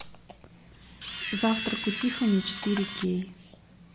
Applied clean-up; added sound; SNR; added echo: none; Camera; 5 dB; none.